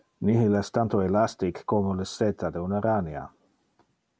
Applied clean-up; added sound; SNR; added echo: none; none; none; none.